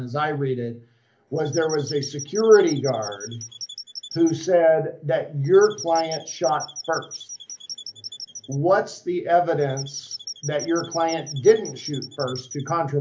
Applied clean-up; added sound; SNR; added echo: none; Squeak / Chirp, tweet; 14 dB; reverberation time 0.3 s.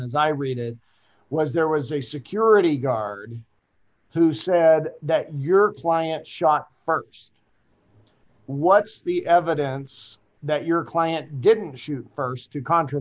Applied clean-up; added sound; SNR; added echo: none; none; none; none.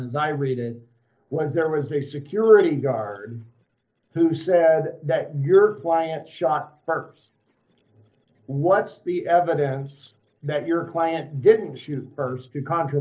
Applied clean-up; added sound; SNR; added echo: neural separator model SepFormer DNS4.